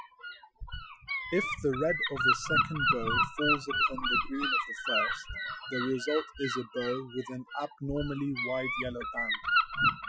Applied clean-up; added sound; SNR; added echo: classical method Wiener filter.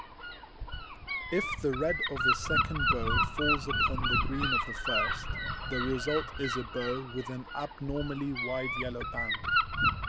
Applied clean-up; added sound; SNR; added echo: none; Gull, seagull / Wind; -4 dB; none.